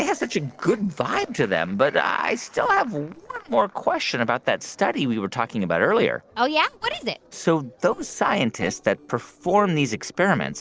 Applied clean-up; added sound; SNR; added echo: neural separator model SepFormer DNS4.